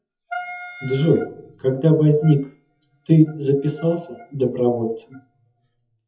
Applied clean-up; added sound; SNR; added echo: classical method WPE with log-MMSE.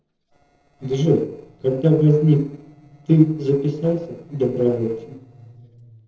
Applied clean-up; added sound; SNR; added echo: neural separator model SepFormer DNS4.